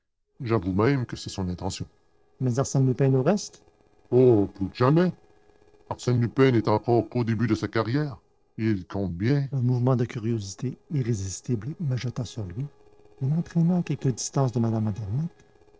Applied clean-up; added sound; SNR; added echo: neural separator model SepFormer DNS4.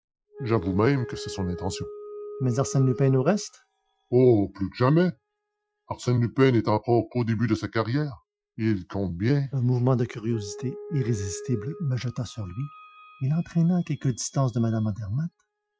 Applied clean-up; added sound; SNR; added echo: classical method Wiener filter.